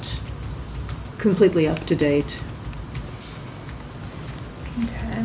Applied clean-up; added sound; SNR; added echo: none; none; none; none.